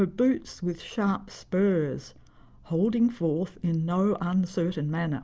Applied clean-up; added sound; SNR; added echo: none; none; none; none.